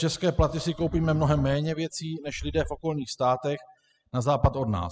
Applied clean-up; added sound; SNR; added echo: classical method spectral subtraction.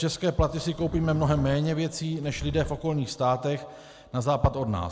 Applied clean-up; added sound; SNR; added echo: none; Livestock, farm animals, working animals; 13 dB; none.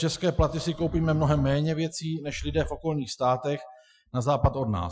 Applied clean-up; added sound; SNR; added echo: classical method Wiener filter.